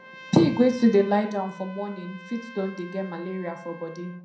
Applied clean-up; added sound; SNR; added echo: none; Trumpet; 19 dB; reverberation time 0.5 s.